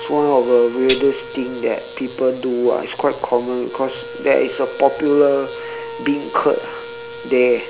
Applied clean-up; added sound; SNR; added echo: none; Wind instrument, woodwind instrument + Tambourine; 13 dB; none.